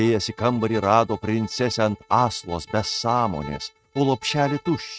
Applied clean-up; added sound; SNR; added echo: neural mask model RNNoise.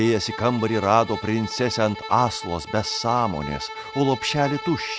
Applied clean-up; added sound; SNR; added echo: none; Bowed string instrument; 12 dB; none.